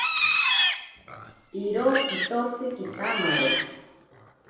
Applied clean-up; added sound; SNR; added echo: none; Livestock, farm animals, working animals; -2 dB; reverberation time 0.9 s.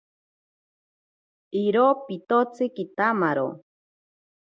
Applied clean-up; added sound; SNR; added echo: none; none; none; none.